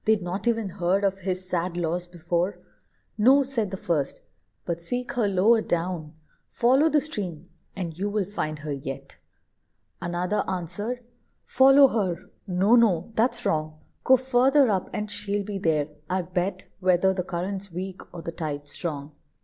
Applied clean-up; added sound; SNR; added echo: none; none; none; none.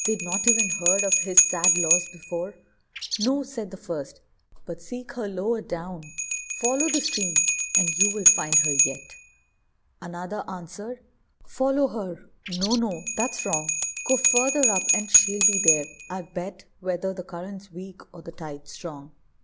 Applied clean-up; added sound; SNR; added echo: none; Bird + Bell; -4 dB; none.